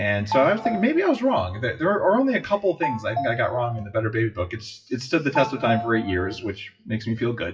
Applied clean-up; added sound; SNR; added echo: classical method WPE with log-MMSE.